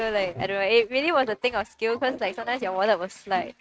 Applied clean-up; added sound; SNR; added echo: neural mask model RNNoise.